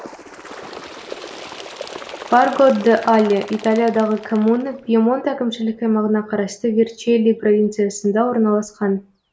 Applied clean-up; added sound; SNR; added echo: none; Bird; 19 dB; none.